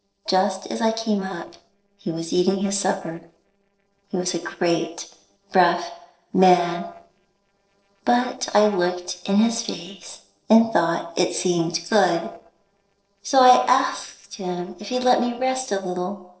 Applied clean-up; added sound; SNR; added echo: neural separator model SepFormer DNS4.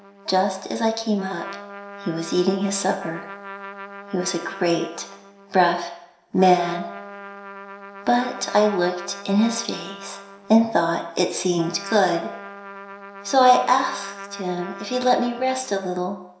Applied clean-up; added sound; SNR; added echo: none; Trumpet; 16 dB; reverberation time 0.7 s.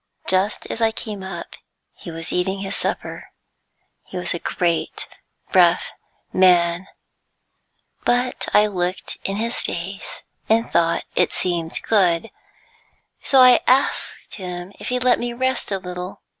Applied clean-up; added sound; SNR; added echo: none; none; none; none.